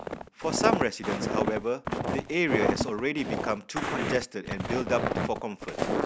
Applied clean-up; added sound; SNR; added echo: none; Walk, footsteps; 0 dB; none.